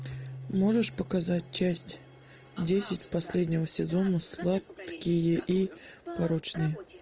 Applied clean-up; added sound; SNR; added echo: none; Keyboard (musical); 19 dB; none.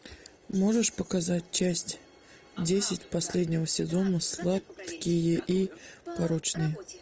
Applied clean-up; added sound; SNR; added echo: none; none; none; none.